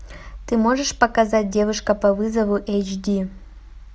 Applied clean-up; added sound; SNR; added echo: none; none; none; none.